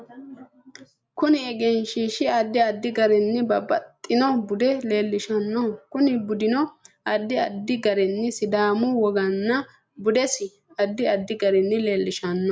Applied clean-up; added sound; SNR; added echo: none; none; none; none.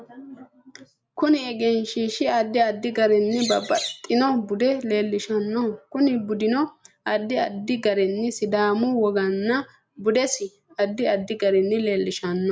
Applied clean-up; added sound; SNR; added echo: none; Bird; 10 dB; none.